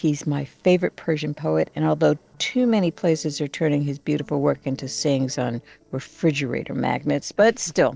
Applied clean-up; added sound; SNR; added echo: neural separator model SepFormer DNS4.